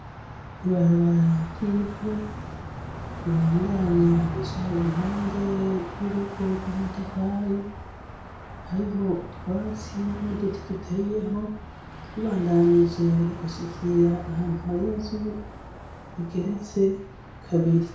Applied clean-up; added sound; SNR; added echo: none; Car passing by; 11 dB; reverberation time 0.6 s.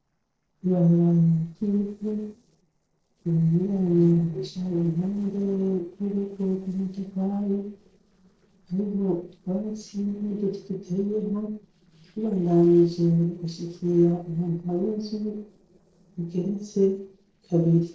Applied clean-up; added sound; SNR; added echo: neural separator model SepFormer DNS4.